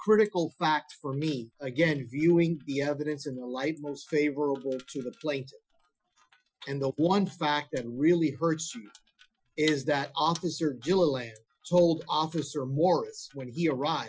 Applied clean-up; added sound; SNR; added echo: classical method Wiener filter.